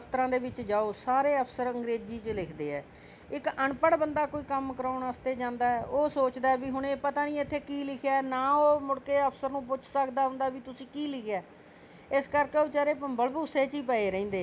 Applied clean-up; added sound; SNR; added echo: none; none; none; none.